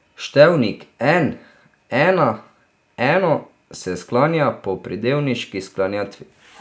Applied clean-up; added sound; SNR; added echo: none; none; none; none.